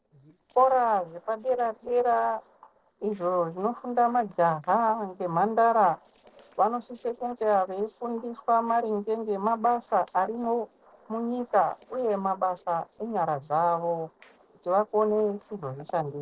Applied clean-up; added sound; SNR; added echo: neural separator model SepFormer DNS4.